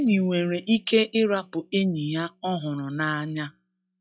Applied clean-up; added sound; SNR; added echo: classical method log-MMSE.